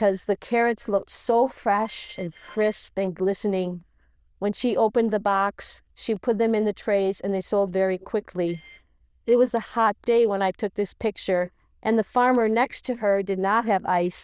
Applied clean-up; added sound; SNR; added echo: neural diffusion model UNIVERSE++.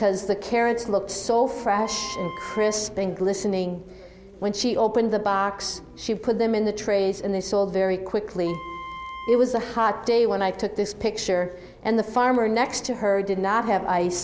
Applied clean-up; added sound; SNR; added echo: none; Wind instrument, woodwind instrument; 15 dB; none.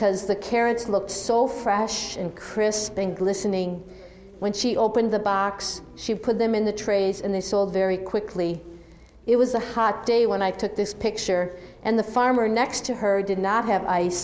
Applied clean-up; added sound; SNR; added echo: none; none; none; none.